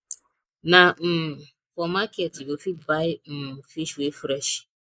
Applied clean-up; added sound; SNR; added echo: neural mask model Resemble Enhance denoiser.